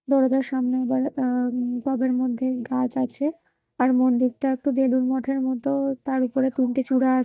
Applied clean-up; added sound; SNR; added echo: neural mask model DeepFilterNet 3.